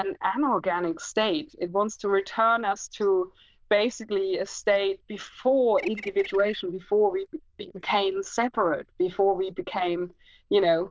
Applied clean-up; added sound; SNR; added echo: neural diffusion model UNIVERSE++.